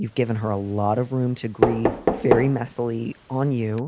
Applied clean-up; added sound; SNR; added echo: none; Knock; 3 dB; none.